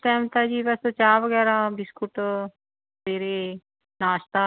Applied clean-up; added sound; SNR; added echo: none; none; none; none.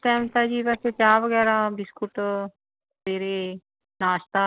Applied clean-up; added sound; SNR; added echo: neural separator model SepFormer DNS4.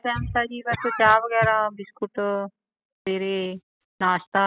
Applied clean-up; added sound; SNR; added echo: classical method spectral subtraction.